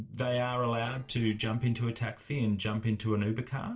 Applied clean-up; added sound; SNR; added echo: neural separator model SepFormer DNS4.